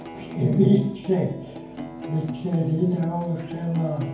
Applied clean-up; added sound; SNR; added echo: none; Acoustic guitar; 14 dB; reverberation time 0.9 s.